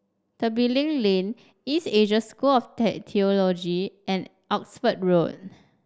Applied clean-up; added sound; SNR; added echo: none; none; none; none.